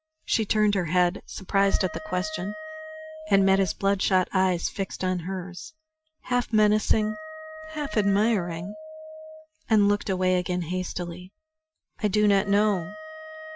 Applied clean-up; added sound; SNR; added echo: classical method Wiener filter.